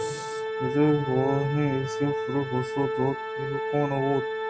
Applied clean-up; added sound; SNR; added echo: none; Organ; 4 dB; none.